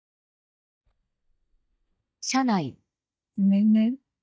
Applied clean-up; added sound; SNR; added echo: neural mask model DeepFilterNet 3.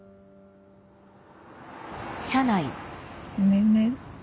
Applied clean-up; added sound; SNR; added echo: none; none; none; none.